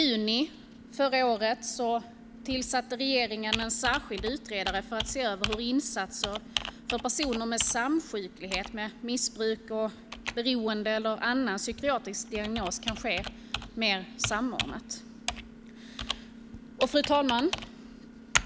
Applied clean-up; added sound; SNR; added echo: none; Computer keyboard; 8 dB; none.